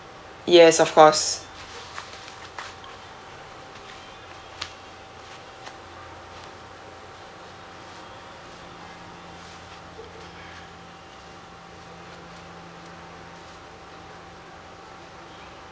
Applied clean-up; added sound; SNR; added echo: none; none; none; none.